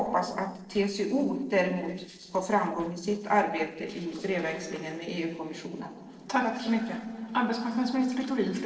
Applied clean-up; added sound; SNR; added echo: neural separator model SepFormer DNS4.